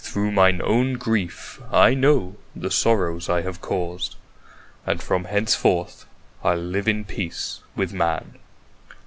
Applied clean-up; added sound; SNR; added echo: none; none; none; none.